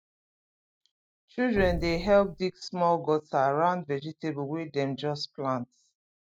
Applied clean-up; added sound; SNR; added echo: none; Explosion; 7 dB; none.